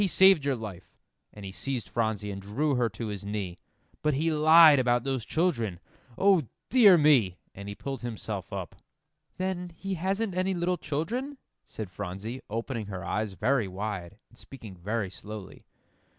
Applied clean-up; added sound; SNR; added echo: none; none; none; none.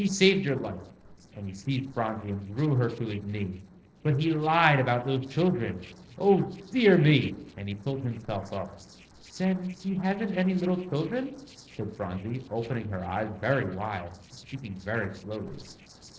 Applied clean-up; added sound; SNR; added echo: neural separator model SepFormer DNS4.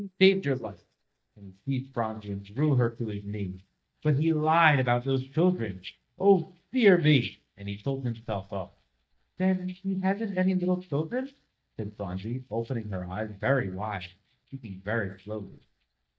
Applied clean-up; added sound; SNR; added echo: neural mask model DeepFilterNet 3.